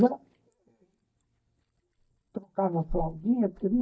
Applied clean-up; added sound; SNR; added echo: neural mask model DeepFilterNet 3.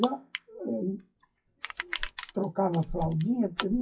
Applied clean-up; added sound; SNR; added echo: classical method WPE with log-MMSE.